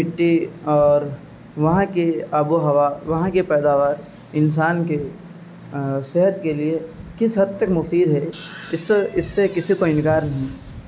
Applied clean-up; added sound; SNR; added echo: none; none; none; none.